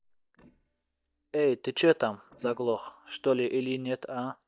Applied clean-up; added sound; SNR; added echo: neural mask model DeepFilterNet 3.